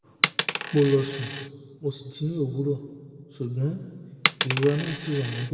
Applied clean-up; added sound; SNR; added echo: none; Coin (dropping); 5 dB; reverberation time 1.7 s.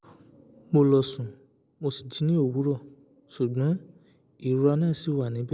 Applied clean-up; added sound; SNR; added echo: none; none; none; none.